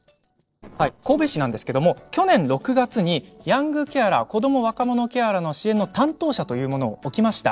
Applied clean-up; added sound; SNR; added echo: neural separator model SepFormer DNS4.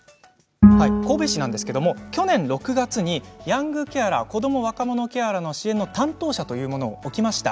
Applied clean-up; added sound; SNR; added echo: none; Bowed string instrument; -2 dB; none.